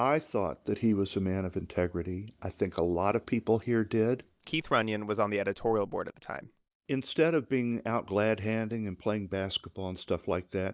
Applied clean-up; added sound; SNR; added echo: none; none; none; none.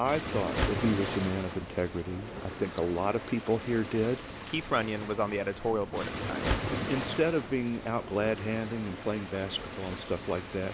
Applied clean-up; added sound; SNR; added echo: none; Waves, surf; 5 dB; none.